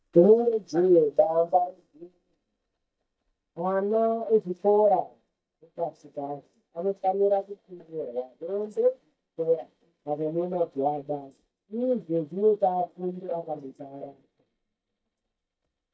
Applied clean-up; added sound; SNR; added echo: neural mask model DeepFilterNet 3.